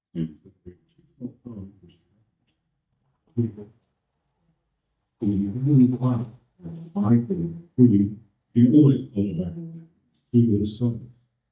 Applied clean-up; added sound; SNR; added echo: neural mask model DeepFilterNet 3.